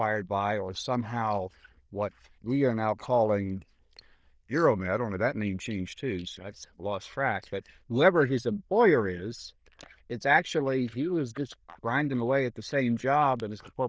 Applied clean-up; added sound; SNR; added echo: neural diffusion model UNIVERSE++.